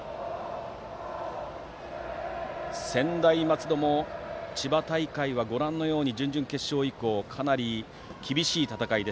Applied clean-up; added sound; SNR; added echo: none; none; none; none.